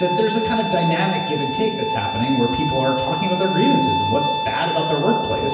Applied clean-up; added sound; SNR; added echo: none; Bowed string instrument; 3 dB; reverberation time 1.0 s.